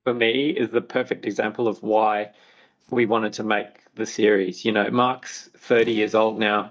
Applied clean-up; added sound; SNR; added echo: neural mask model DeepFilterNet 3.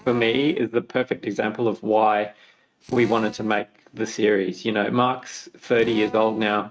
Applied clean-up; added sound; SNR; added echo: neural mask model RNNoise.